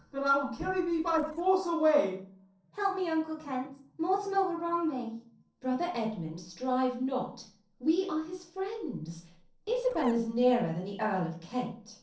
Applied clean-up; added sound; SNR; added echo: neural separator model SepFormer DNS4.